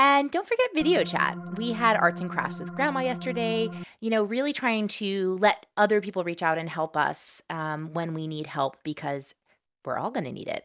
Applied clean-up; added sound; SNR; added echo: none; Organ; 9 dB; none.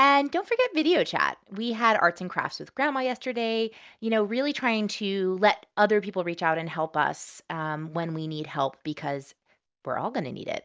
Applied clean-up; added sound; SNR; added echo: none; none; none; none.